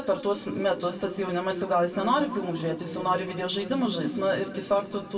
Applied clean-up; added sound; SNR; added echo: none; none; none; reverberation time 2.0 s.